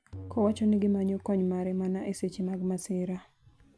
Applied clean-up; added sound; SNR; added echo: none; Tabla; 20 dB; none.